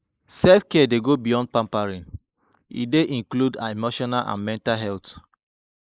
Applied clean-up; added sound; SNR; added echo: neural mask model Resemble Enhance denoiser.